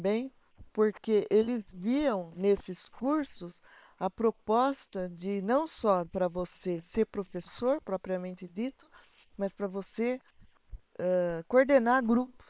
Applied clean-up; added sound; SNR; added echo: neural separator model SepFormer WHAM!.